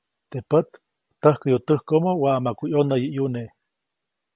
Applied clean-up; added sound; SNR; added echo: none; none; none; none.